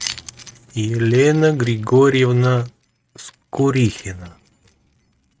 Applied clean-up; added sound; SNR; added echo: neural mask model RNNoise.